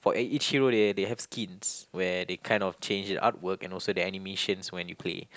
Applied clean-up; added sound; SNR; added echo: none; none; none; none.